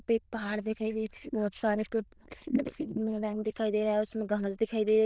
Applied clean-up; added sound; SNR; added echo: neural diffusion model UNIVERSE++.